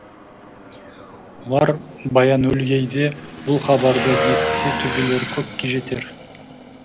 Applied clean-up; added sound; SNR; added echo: none; Motorcycle / Engine; 6 dB; none.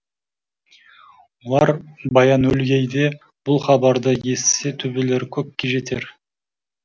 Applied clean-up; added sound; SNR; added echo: none; none; none; none.